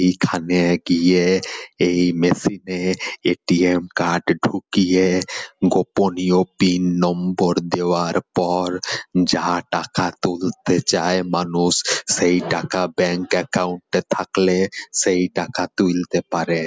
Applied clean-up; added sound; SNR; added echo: none; none; none; none.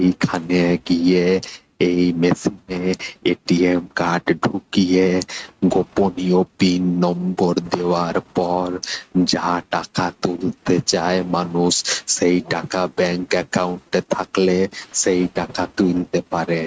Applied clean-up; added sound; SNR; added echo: neural mask model RNNoise.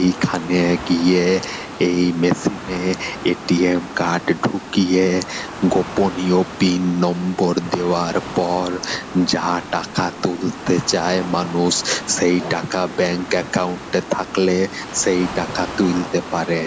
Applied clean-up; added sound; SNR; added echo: none; Water + Waves, surf; 12 dB; none.